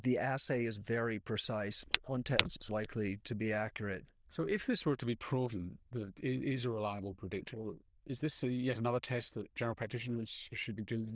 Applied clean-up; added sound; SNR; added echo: neural diffusion model UNIVERSE++.